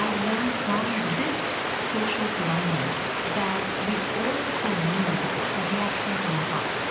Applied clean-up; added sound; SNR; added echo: none; Stream; -2 dB; reverberation time 0.8 s.